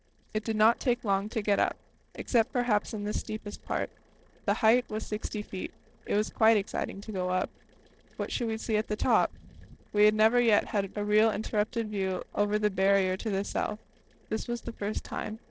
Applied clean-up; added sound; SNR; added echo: neural separator model SepFormer DNS4.